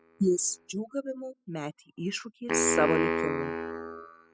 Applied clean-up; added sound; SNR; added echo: classical method spectral subtraction.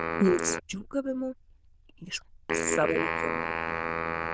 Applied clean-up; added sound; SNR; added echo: neural diffusion model UNIVERSE++.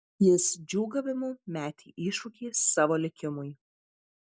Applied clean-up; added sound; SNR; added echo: none; none; none; none.